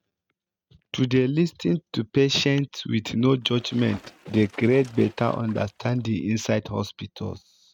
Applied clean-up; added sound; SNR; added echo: neural mask model RNNoise.